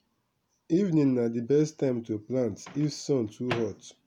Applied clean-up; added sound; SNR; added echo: none; Microwave oven; 18 dB; none.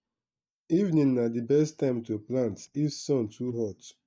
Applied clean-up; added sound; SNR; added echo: neural mask model DeepFilterNet 3.